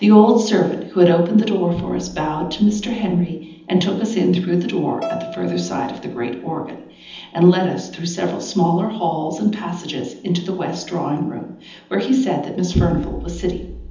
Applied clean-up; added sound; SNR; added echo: none; Bowed string instrument; 14 dB; reverberation time 0.8 s.